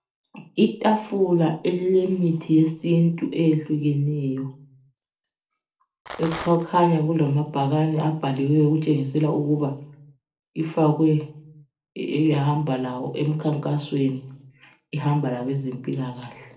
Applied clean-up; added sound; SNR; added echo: neural separator model SepFormer DNS4.